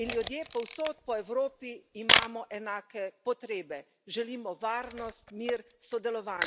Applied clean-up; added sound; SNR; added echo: none; Camera; -1 dB; none.